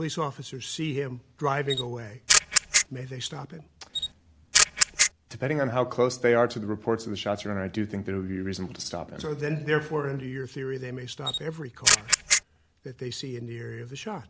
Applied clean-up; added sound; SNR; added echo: none; Camera; -5 dB; none.